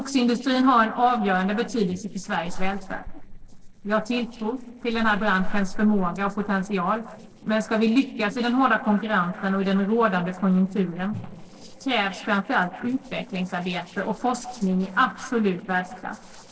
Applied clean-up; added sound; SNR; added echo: neural separator model SepFormer DNS4.